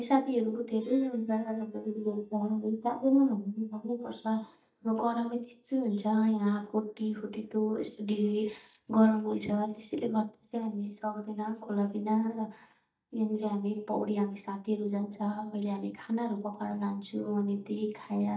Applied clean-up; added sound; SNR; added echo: neural mask model DeepFilterNet 3.